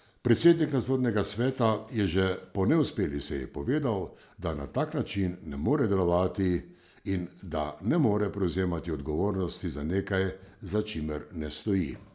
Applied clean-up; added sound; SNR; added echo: none; none; none; none.